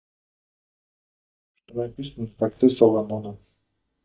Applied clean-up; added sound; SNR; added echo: neural mask model DeepFilterNet 3.